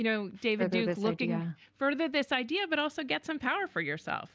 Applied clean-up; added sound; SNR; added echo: none; none; none; none.